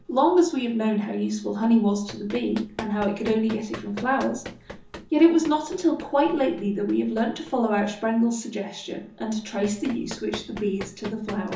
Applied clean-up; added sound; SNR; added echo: none; Run; 18 dB; reverberation time 0.8 s.